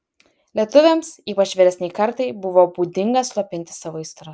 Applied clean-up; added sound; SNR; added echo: none; none; none; none.